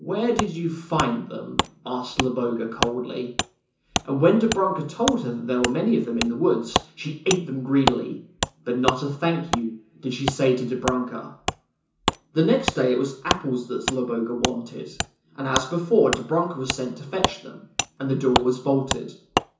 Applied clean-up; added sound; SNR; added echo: none; Wood; 5 dB; reverberation time 0.6 s.